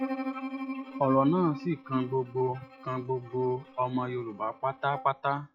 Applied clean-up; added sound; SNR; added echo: classical method log-MMSE.